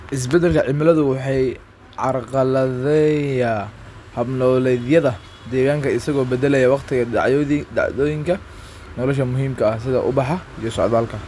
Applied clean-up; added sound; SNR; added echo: none; none; none; none.